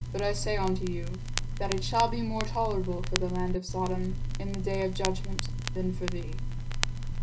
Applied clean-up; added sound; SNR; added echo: none; Crackle; -2 dB; reverberation time 0.4 s.